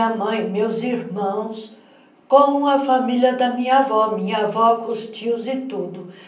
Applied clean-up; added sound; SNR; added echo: none; none; none; reverberation time 0.6 s.